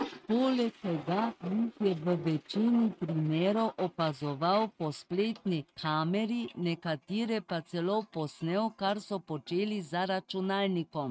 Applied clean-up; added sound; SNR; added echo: neural mask model RNNoise.